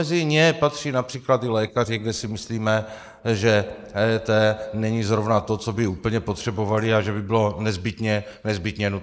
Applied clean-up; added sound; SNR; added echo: neural mask model Resemble Enhance denoiser.